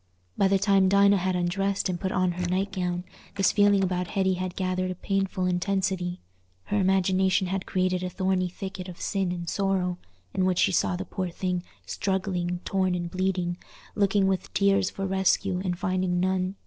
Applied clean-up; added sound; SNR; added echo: neural separator model SepFormer DNS4.